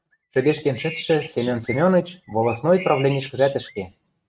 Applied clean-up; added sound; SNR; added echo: neural mask model RNNoise.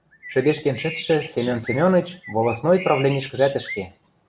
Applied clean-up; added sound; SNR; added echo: none; Bird; 15 dB; none.